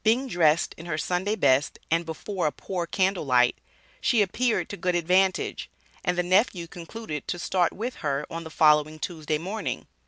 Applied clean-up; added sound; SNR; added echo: none; none; none; none.